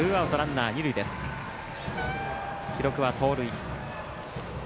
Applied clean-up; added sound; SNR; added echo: none; Wind instrument, woodwind instrument; 10 dB; none.